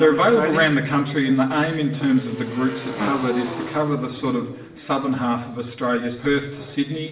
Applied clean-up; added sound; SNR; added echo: none; Motorcycle / Engine; 13 dB; reverberation time 0.8 s.